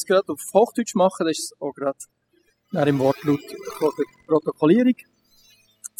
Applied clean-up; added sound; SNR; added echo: classical method spectral subtraction.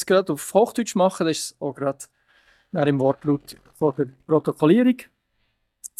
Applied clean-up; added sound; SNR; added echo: neural mask model DeepFilterNet 3.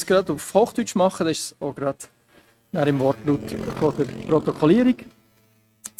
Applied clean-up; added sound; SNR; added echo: neural mask model RNNoise.